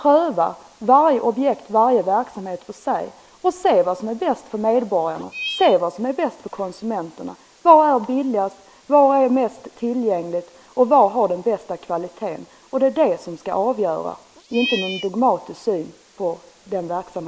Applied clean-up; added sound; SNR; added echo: neural mask model Resemble Enhance denoiser.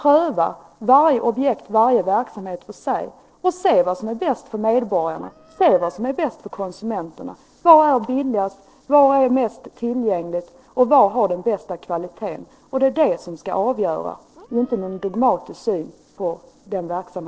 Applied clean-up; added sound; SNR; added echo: neural separator model SepFormer DNS4.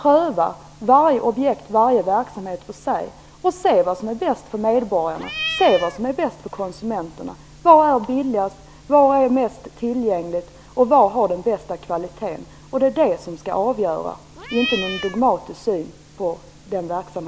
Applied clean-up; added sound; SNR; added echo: none; Cat; 8 dB; none.